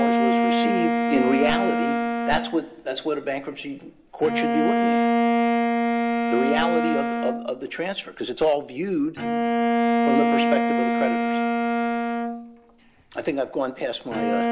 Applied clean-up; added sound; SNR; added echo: none; Bowed string instrument; -4 dB; none.